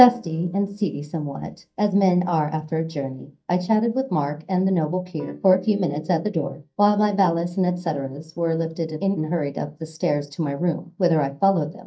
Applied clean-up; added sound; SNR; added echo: neural mask model DeepFilterNet 3.